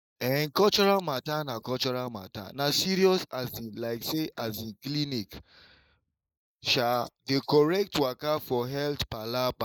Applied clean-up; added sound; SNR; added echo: neural mask model Resemble Enhance denoiser.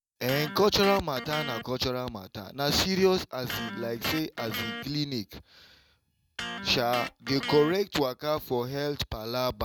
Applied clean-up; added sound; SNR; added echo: none; Electric guitar; 11 dB; none.